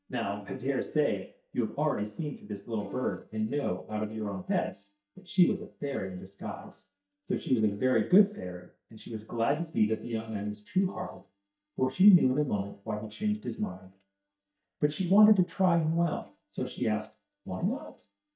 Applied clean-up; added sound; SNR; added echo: neural mask model DeepFilterNet 3.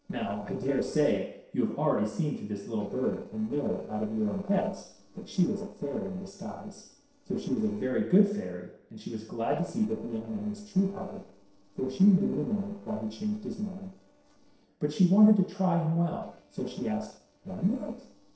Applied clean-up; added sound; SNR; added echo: neural separator model SepFormer DNS4.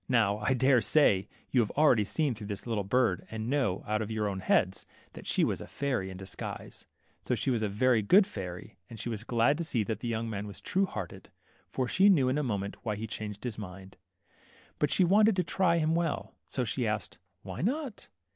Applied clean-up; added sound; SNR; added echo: none; none; none; none.